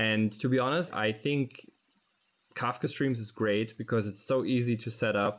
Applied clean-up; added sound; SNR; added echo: none; none; none; none.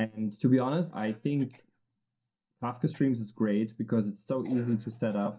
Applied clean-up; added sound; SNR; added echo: neural mask model DeepFilterNet 3.